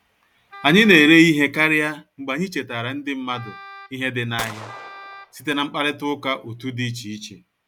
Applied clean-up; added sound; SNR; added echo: none; Wind instrument, woodwind instrument + Gunshot, gunfire; 18 dB; none.